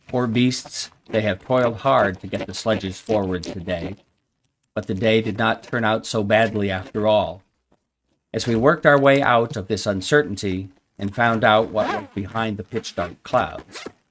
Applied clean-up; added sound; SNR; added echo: neural mask model RNNoise.